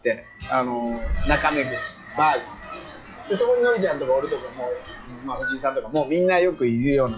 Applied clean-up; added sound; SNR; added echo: classical method log-MMSE.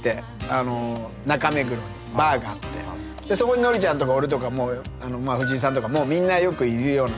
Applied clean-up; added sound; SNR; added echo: none; none; none; none.